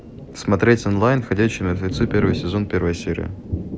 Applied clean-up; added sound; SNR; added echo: none; Thunder; 9 dB; none.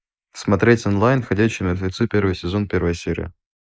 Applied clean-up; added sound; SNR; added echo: neural mask model Resemble Enhance denoiser.